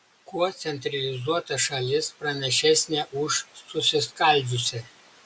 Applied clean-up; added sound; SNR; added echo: none; none; none; none.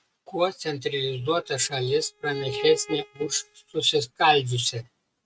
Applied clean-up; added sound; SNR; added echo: neural mask model RNNoise.